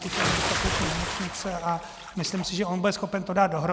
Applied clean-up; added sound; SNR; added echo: none; Bathtub (filling or washing) / Splash, splatter; 3 dB; none.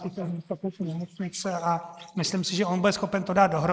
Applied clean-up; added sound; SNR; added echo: neural mask model Resemble Enhance denoiser.